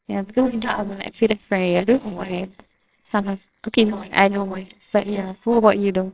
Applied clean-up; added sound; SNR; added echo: neural separator model SepFormer WHAMR!.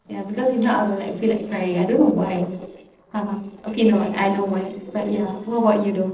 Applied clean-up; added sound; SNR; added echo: neural separator model SepFormer DNS4.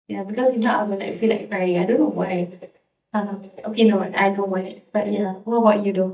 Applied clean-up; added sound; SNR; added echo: neural mask model DeepFilterNet 3.